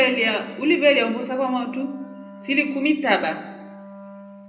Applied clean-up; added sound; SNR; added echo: none; Wind instrument, woodwind instrument; 18 dB; reverberation time 0.5 s.